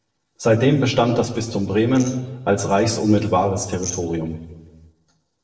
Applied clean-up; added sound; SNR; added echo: neural separator model SepFormer DNS4.